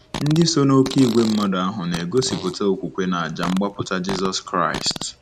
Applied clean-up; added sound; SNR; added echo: none; Fart; 13 dB; none.